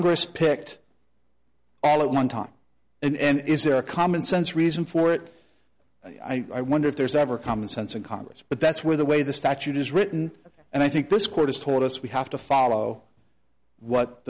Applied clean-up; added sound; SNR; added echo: none; none; none; none.